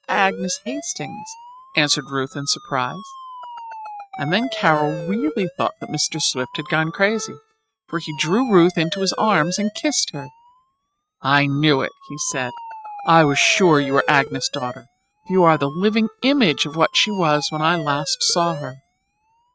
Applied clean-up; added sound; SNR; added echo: neural mask model RNNoise.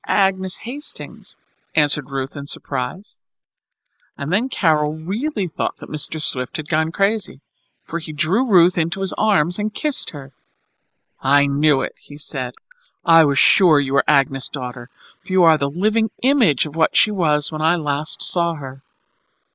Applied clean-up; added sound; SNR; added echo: neural mask model Resemble Enhance denoiser.